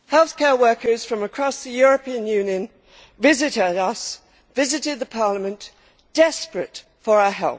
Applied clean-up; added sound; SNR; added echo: none; none; none; none.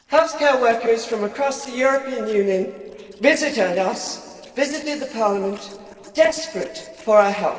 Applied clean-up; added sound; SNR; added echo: neural separator model SepFormer DNS4.